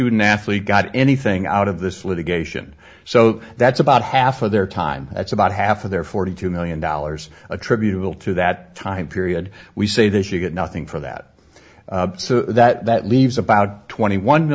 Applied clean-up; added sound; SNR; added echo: none; none; none; none.